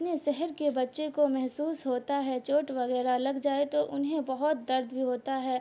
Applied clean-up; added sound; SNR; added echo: none; none; none; none.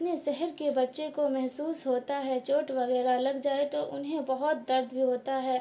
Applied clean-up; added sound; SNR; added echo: none; none; none; reverberation time 0.8 s.